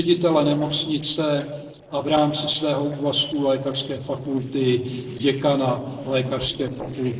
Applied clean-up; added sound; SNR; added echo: neural separator model SepFormer DNS4.